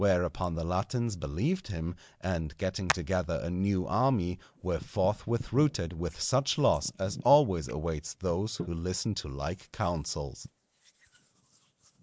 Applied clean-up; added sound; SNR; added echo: neural mask model Resemble Enhance denoiser.